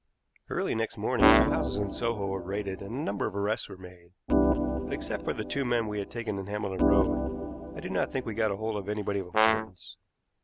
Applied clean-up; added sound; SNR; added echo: none; Brass instrument + Organ; -3 dB; none.